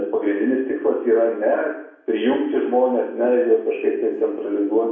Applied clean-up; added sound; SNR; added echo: none; none; none; reverberation time 0.7 s.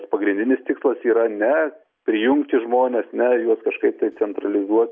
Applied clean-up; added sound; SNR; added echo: none; none; none; none.